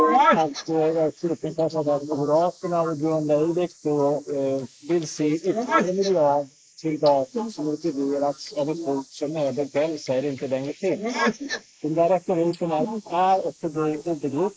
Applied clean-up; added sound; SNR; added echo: neural mask model Resemble Enhance denoiser.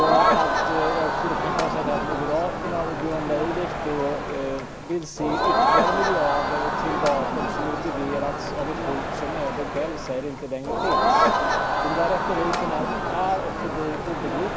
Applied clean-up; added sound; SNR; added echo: none; Crowd; -4 dB; none.